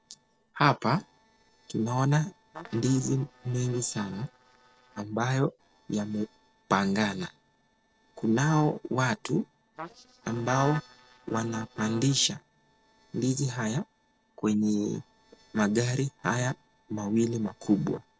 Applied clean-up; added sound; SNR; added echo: neural separator model SepFormer DNS4.